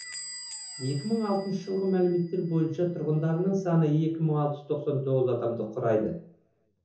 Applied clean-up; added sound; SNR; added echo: none; Squeak / Bell; 18 dB; reverberation time 0.7 s.